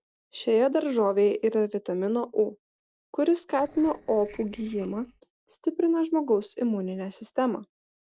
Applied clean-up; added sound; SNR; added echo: neural separator model SepFormer DNS4.